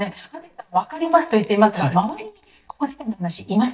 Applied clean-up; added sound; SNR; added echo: neural mask model DeepFilterNet 3.